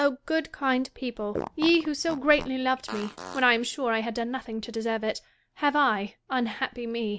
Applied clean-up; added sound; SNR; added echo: none; Fart; 12 dB; none.